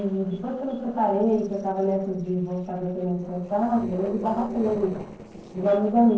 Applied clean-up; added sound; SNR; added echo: neural separator model SepFormer DNS4.